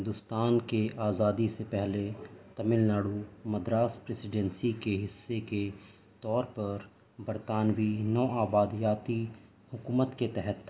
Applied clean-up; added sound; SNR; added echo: none; none; none; none.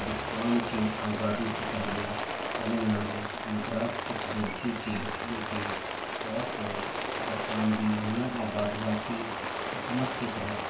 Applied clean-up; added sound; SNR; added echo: none; Rain; 2 dB; reverberation time 0.3 s.